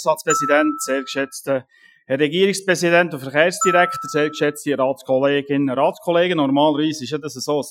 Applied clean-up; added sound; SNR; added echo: classical method Wiener filter.